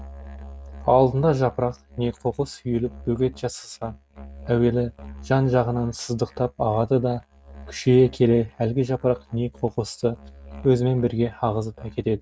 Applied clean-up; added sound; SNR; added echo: neural mask model RNNoise.